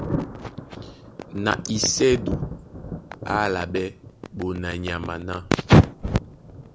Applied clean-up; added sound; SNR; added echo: none; Thunder; 11 dB; none.